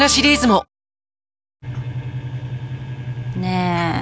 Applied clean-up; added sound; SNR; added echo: none; none; none; none.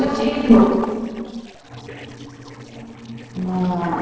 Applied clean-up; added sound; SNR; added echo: neural separator model SepFormer DNS4.